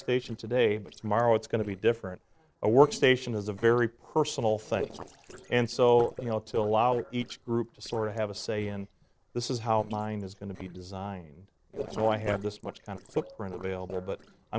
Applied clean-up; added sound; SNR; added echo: neural separator model SepFormer DNS4.